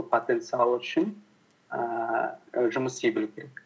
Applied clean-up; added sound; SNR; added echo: none; none; none; none.